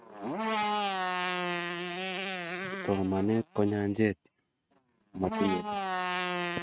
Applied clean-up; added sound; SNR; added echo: neural mask model RNNoise.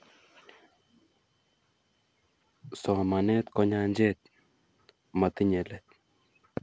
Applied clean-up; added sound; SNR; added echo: none; none; none; none.